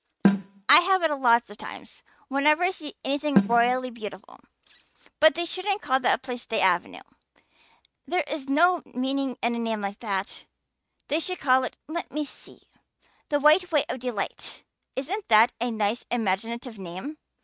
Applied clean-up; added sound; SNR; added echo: neural mask model RNNoise.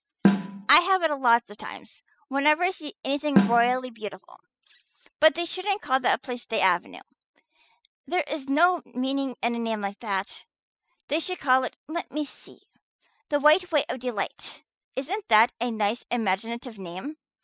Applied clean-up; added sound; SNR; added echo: classical method spectral subtraction.